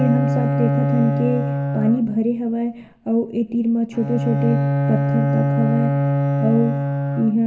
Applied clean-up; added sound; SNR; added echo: none; Bowed string instrument; -1 dB; reverberation time 0.6 s.